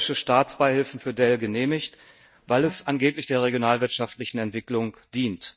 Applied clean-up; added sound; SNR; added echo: neural mask model DeepFilterNet 3.